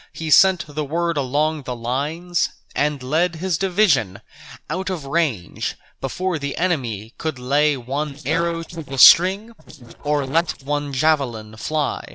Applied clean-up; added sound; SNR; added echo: neural separator model SepFormer DNS4.